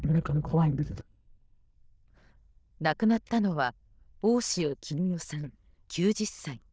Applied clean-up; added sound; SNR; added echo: neural diffusion model UNIVERSE++.